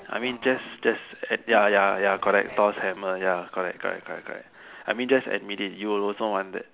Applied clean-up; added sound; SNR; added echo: none; none; none; none.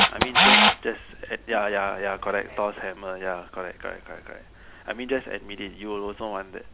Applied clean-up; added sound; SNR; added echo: none; Camera; -4 dB; none.